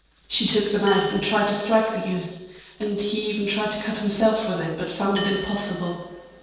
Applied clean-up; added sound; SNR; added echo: neural separator model SepFormer DNS4.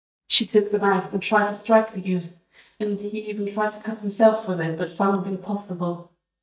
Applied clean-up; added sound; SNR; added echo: neural mask model DeepFilterNet 3.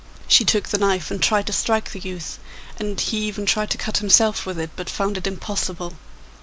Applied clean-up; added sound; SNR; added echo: none; none; none; none.